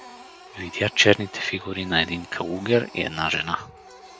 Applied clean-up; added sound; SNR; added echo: none; Printer; 20 dB; none.